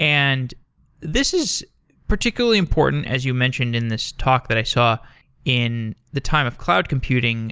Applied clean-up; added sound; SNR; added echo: none; none; none; none.